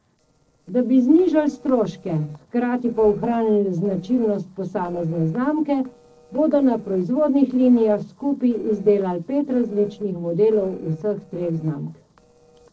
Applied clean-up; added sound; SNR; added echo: neural separator model SepFormer DNS4.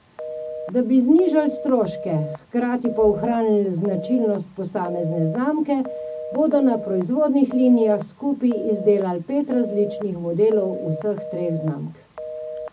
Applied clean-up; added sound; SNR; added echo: none; Telephone; 12 dB; reverberation time 0.4 s.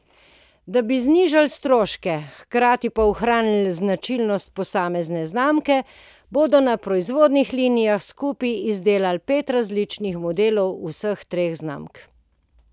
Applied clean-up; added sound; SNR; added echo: none; none; none; none.